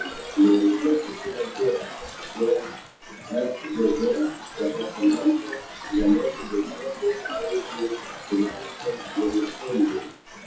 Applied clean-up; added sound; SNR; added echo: classical method WPE with log-MMSE.